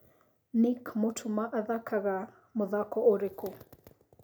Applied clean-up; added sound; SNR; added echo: none; none; none; none.